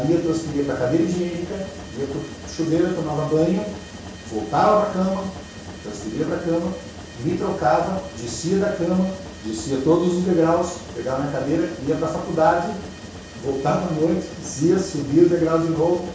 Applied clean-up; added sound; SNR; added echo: none; Mechanisms; 14 dB; reverberation time 0.6 s.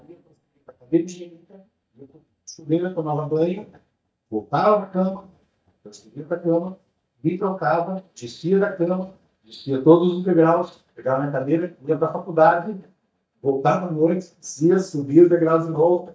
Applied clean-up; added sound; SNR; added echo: neural mask model DeepFilterNet 3.